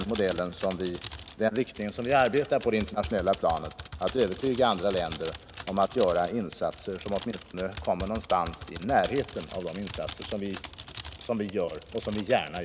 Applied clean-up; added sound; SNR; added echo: none; Typing; 13 dB; none.